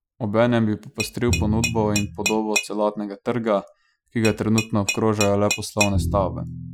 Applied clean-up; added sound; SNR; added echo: classical method Wiener filter.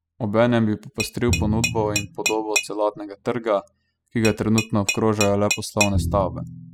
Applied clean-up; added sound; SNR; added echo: classical method spectral subtraction.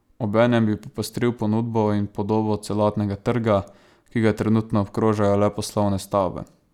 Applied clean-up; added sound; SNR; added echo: none; none; none; none.